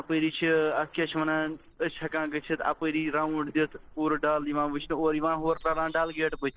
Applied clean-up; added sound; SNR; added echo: neural separator model SepFormer DNS4.